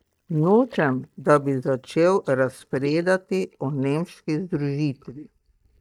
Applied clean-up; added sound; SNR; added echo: neural mask model DeepFilterNet 3.